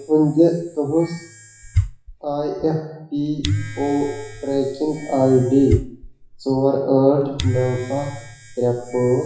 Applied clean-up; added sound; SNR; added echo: classical method WPE with log-MMSE.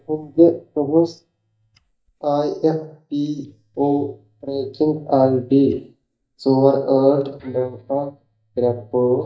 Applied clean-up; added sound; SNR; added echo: neural mask model DeepFilterNet 3.